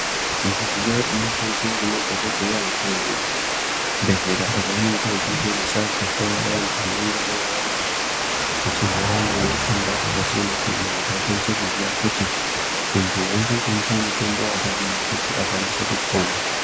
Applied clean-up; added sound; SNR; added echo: none; Water; -4 dB; none.